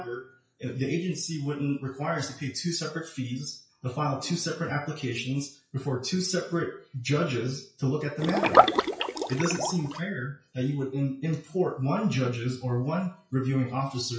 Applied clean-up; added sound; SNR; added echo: classical method WPE with log-MMSE.